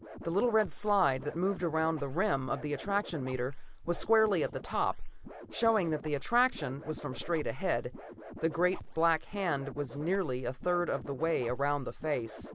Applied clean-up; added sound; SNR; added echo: none; Scratching (performance technique); 12 dB; none.